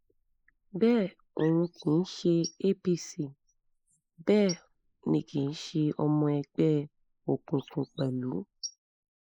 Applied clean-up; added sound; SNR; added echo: neural mask model Resemble Enhance denoiser.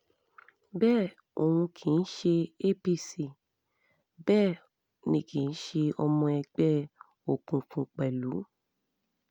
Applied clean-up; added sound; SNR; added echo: none; none; none; none.